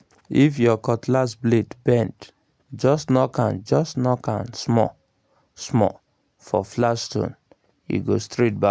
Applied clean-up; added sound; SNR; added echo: none; none; none; none.